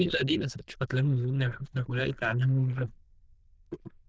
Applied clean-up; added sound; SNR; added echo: neural diffusion model UNIVERSE++.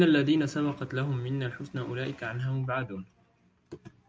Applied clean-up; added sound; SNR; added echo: none; none; none; none.